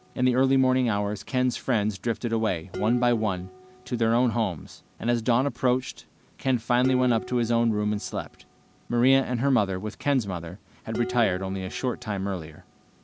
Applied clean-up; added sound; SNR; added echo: none; Dishes, pots, and pans; 17 dB; none.